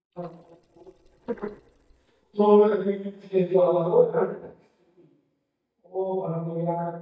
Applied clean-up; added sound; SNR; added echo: neural mask model DeepFilterNet 3.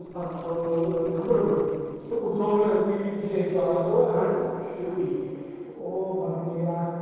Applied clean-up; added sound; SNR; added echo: neural separator model SepFormer DNS4.